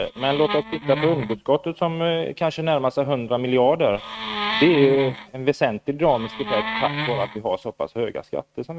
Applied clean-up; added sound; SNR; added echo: neural mask model RNNoise.